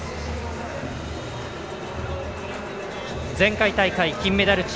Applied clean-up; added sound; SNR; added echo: none; Accelerating, revving, vroom; 20 dB; none.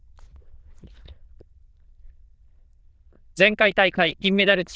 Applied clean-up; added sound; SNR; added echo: neural diffusion model UNIVERSE++.